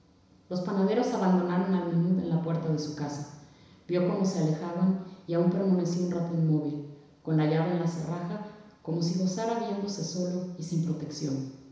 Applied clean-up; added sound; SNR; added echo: none; none; none; reverberation time 1.0 s.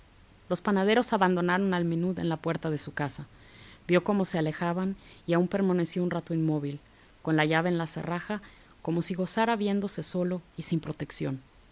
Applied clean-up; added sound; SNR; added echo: none; none; none; none.